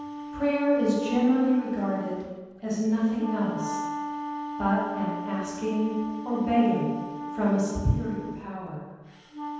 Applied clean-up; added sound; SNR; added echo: none; Wind instrument, woodwind instrument; 9 dB; reverberation time 1.2 s.